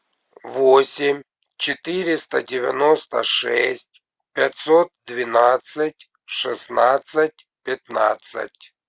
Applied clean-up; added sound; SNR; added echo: none; none; none; none.